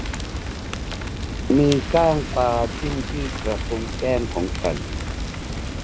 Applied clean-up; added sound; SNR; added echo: none; Fire; 4 dB; none.